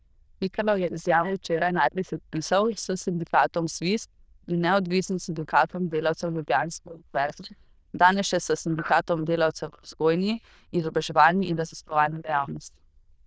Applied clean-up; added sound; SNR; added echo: neural diffusion model UNIVERSE++.